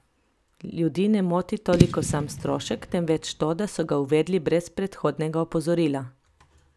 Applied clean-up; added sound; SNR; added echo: none; Fireworks / Boom; 5 dB; none.